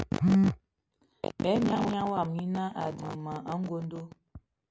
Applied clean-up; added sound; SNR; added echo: none; none; none; none.